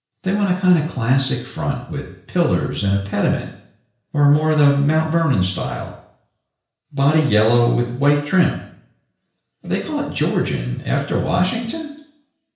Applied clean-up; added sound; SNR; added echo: none; none; none; reverberation time 0.5 s.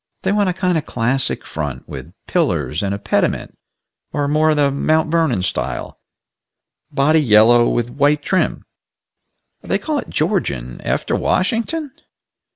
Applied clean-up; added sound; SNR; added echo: none; none; none; none.